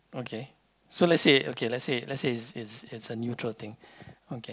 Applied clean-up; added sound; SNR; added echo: none; none; none; none.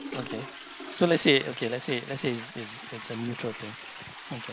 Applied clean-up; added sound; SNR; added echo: none; Toilet flush; 11 dB; none.